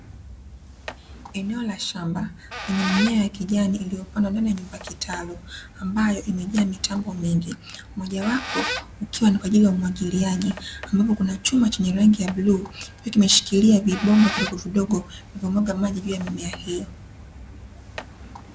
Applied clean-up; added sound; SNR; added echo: none; Squeak; 14 dB; none.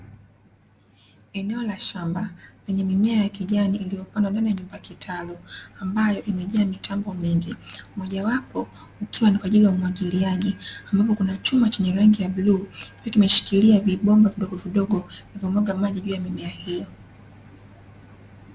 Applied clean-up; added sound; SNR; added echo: none; none; none; none.